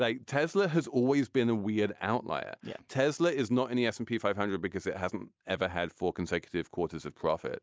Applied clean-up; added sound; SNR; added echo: none; none; none; none.